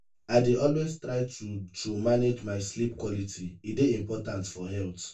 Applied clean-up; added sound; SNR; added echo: none; none; none; reverberation time 0.1 s.